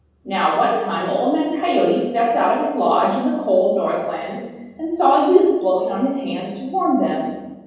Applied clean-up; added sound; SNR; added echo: none; none; none; reverberation time 1.3 s.